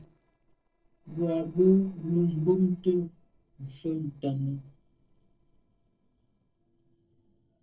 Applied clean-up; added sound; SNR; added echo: neural separator model SepFormer DNS4.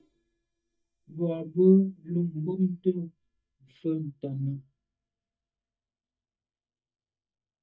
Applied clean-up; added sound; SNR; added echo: neural mask model DeepFilterNet 3.